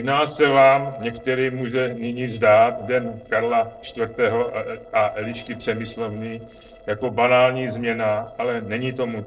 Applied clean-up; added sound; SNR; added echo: neural separator model SepFormer DNS4.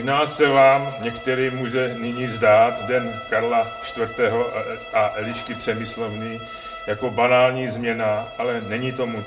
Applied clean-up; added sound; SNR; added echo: none; Bowed string instrument; 16 dB; reverberation time 0.3 s.